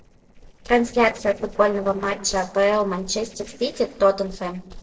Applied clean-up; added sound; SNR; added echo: neural separator model SepFormer DNS4.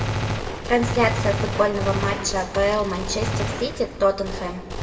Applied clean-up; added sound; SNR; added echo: none; Gunshot, gunfire; 3 dB; reverberation time 1.3 s.